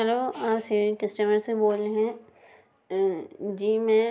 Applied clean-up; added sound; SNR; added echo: none; none; none; none.